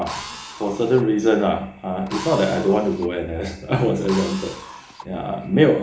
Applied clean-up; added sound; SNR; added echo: none; Drill; 16 dB; none.